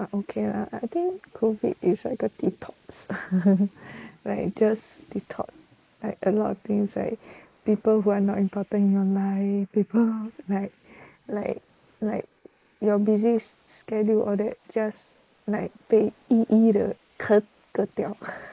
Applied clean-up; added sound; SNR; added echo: neural mask model Resemble Enhance denoiser.